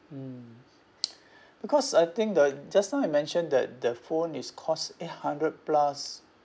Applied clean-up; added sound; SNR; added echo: none; none; none; none.